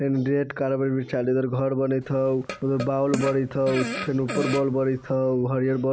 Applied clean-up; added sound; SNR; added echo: none; Fart; 10 dB; none.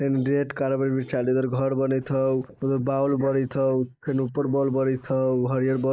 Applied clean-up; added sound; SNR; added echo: neural mask model Resemble Enhance denoiser.